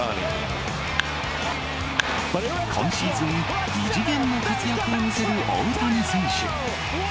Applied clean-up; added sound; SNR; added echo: none; none; none; none.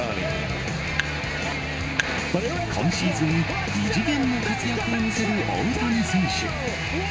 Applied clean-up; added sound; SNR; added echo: none; none; none; reverberation time 0.8 s.